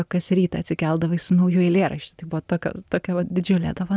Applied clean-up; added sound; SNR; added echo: none; none; none; none.